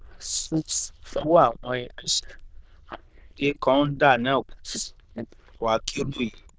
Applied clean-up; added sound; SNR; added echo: neural diffusion model UNIVERSE++.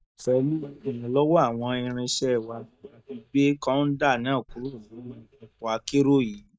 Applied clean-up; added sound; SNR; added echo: neural mask model DeepFilterNet 3.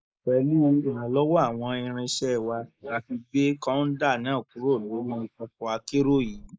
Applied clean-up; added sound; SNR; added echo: neural mask model Resemble Enhance denoiser.